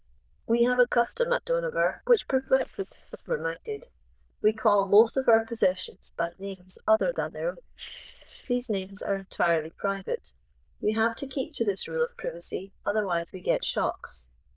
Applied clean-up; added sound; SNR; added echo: neural diffusion model UNIVERSE++.